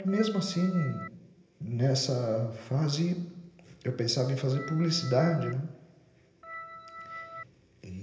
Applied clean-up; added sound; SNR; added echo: none; Organ; 13 dB; reverberation time 0.8 s.